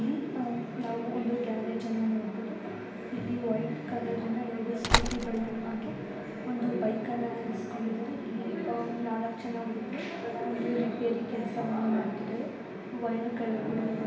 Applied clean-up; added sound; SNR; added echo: none; Slam; 0 dB; reverberation time 0.9 s.